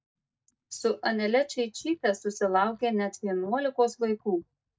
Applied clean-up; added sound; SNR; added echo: neural mask model DeepFilterNet 3.